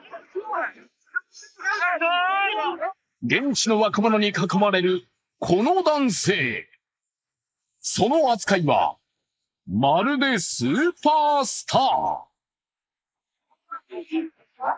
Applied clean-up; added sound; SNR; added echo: neural mask model Resemble Enhance denoiser.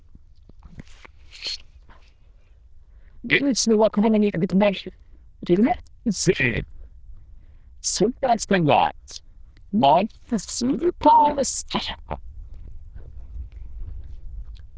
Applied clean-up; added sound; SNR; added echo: neural diffusion model UNIVERSE++.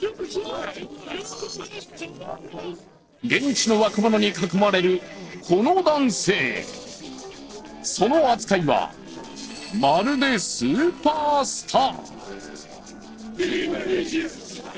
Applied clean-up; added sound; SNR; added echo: neural separator model SepFormer DNS4.